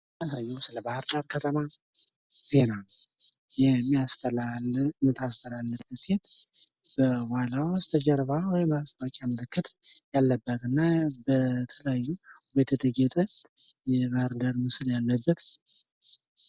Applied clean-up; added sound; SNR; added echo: none; none; none; none.